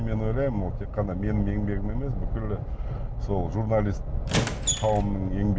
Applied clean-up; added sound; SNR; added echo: none; Squeak; 3 dB; none.